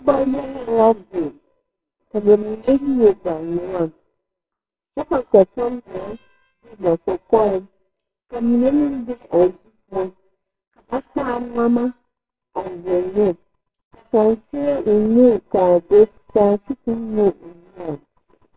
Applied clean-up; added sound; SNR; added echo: neural separator model SepFormer WHAMR!.